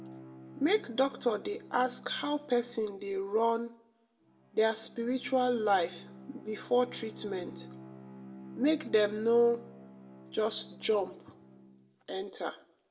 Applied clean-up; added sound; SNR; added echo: none; Bowed string instrument; 19 dB; reverberation time 0.5 s.